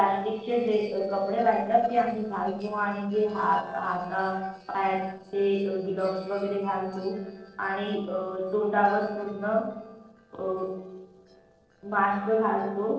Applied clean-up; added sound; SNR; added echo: neural separator model SepFormer DNS4.